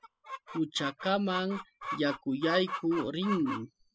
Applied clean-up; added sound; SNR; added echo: classical method spectral subtraction.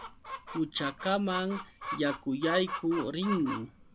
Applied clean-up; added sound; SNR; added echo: none; Chicken, rooster; 9 dB; none.